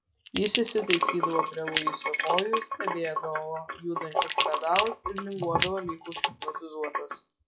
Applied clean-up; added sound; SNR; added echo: classical method log-MMSE.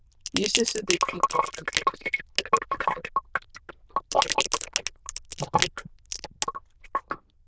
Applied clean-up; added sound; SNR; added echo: neural diffusion model UNIVERSE++.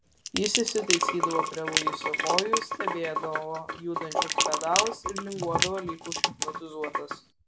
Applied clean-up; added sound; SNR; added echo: none; Crackle / Crushing + Sink (filling or washing) / Water; -2 dB; none.